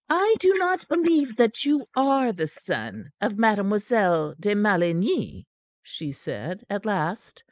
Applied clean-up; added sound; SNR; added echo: neural mask model Resemble Enhance denoiser.